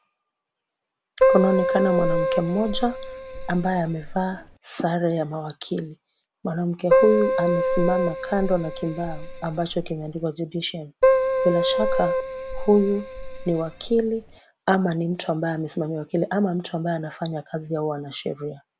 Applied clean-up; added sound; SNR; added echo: none; Keyboard (musical); -1 dB; none.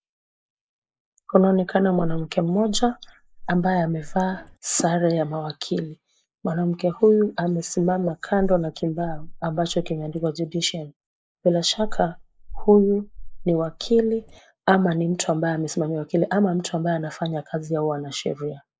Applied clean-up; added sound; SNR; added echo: neural mask model Resemble Enhance denoiser.